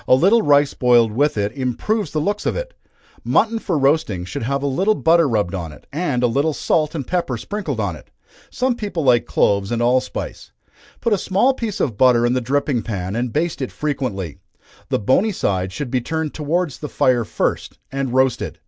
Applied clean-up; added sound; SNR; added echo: none; none; none; none.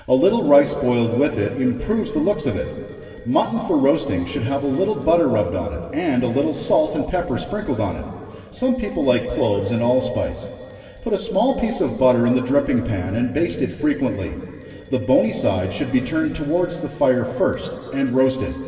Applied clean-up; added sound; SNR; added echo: none; Bell; 11 dB; reverberation time 2.5 s.